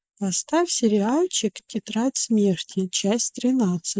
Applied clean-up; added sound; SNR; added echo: neural mask model Resemble Enhance denoiser.